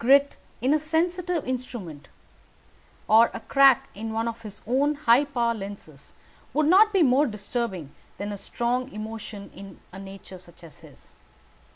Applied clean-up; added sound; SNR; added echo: none; none; none; none.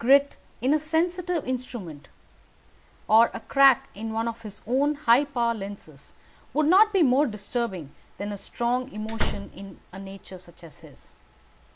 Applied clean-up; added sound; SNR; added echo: none; Slam; 1 dB; none.